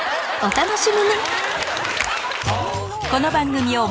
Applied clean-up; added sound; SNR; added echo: none; Breathing + Finger snapping; 14 dB; none.